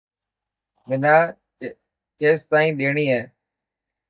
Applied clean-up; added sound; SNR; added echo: neural mask model DeepFilterNet 3.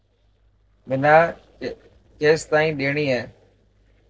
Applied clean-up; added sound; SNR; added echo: neural separator model SepFormer DNS4.